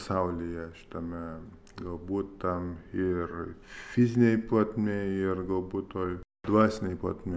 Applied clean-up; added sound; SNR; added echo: none; none; none; none.